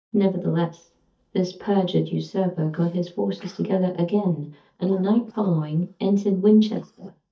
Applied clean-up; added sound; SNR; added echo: neural mask model DeepFilterNet 3.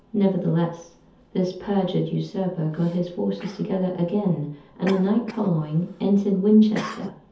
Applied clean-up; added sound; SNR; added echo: none; Cough; 19 dB; reverberation time 0.5 s.